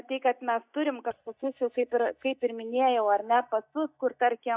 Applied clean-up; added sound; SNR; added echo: neural mask model DeepFilterNet 3.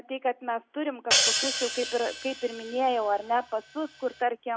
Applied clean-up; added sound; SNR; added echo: none; Hi-hat; 1 dB; none.